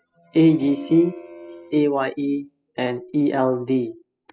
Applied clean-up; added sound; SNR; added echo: classical method spectral subtraction.